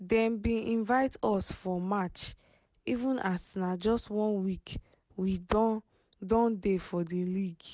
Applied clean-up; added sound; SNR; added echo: none; none; none; none.